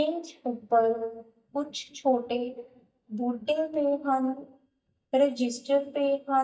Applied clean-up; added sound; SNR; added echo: neural mask model DeepFilterNet 3.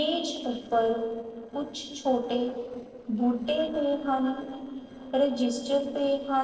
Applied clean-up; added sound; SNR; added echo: neural separator model SepFormer DNS4.